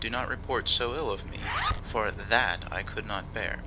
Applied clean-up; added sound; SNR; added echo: none; Bus + Zipper (clothing); 5 dB; none.